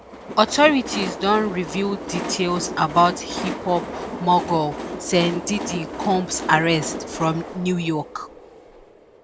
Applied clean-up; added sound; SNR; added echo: none; Train; 9 dB; none.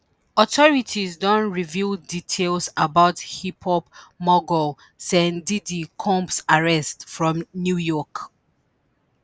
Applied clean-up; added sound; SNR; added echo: none; none; none; none.